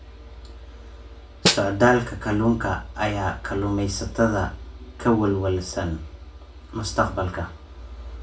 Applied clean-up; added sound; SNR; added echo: none; Snare drum; 0 dB; reverberation time 0.3 s.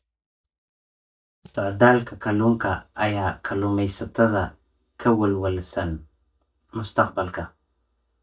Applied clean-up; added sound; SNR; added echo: neural mask model DeepFilterNet 3.